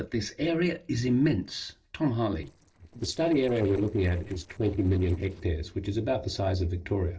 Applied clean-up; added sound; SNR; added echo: neural separator model SepFormer DNS4.